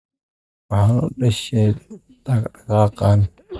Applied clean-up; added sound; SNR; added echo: neural mask model DeepFilterNet 3.